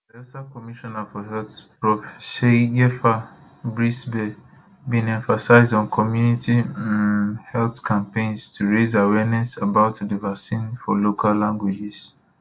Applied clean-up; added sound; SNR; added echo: none; none; none; none.